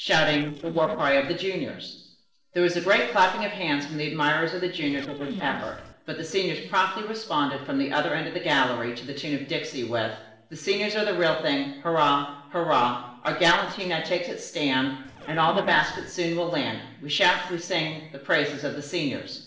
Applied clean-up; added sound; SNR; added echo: neural separator model SepFormer DNS4.